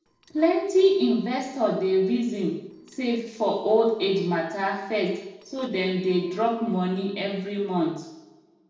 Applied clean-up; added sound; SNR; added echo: neural separator model SepFormer DNS4.